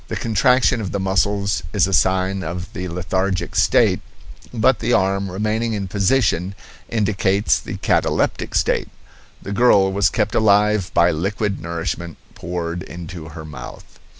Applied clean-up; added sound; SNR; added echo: none; none; none; none.